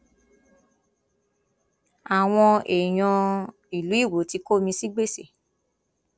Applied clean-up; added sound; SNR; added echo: none; none; none; none.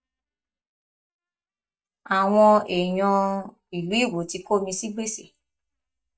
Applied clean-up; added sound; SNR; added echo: neural mask model DeepFilterNet 3.